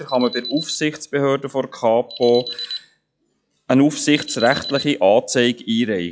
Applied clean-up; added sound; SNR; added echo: classical method log-MMSE.